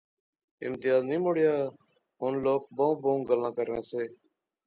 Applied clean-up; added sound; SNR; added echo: none; none; none; none.